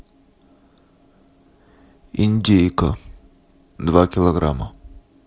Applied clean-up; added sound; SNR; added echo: none; none; none; none.